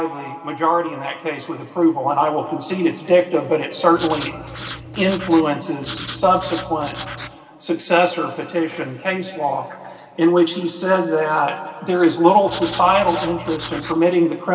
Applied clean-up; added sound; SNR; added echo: none; Writing; 10 dB; reverberation time 2.3 s.